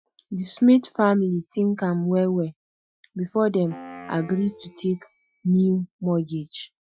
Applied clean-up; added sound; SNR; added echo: classical method Wiener filter.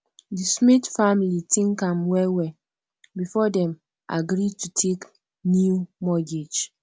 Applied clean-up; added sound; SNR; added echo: none; none; none; none.